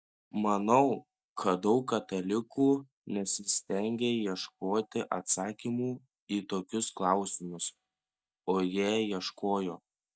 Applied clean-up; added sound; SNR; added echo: neural mask model DeepFilterNet 3.